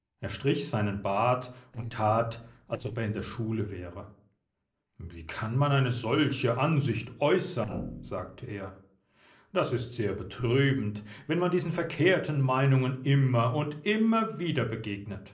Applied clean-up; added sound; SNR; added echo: neural separator model SepFormer DNS4.